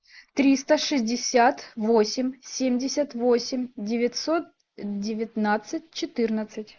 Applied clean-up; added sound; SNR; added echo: neural mask model Resemble Enhance denoiser.